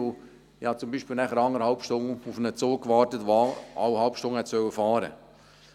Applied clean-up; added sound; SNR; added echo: none; none; none; none.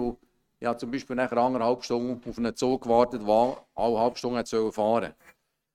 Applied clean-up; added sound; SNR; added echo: neural mask model RNNoise.